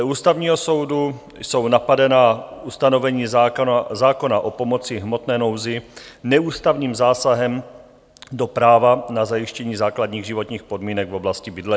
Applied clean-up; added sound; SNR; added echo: none; none; none; none.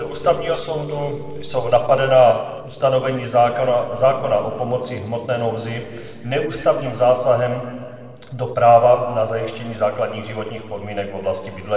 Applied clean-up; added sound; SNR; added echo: neural separator model SepFormer DNS4.